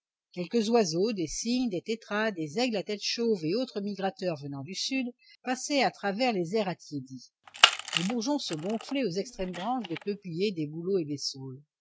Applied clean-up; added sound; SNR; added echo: neural mask model RNNoise.